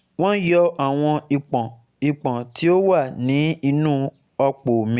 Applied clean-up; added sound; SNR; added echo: none; none; none; none.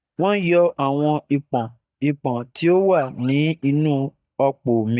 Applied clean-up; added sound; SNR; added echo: neural mask model DeepFilterNet 3.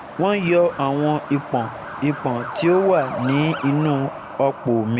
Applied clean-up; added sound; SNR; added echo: none; Truck; 11 dB; none.